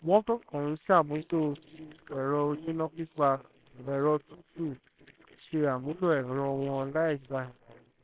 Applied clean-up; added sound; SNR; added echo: neural separator model SepFormer WHAMR!.